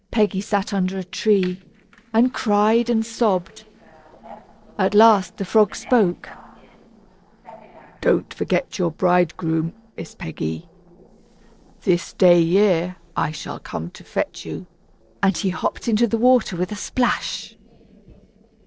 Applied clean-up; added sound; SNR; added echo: neural separator model SepFormer DNS4.